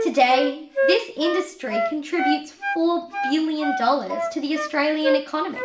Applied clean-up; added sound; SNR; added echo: none; Wind instrument, woodwind instrument; 3 dB; reverberation time 0.7 s.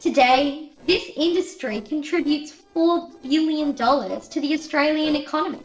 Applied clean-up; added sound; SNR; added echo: neural separator model SepFormer DNS4.